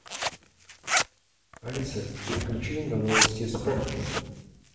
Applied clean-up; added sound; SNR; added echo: none; Zipper (clothing); 0 dB; reverberation time 1.0 s.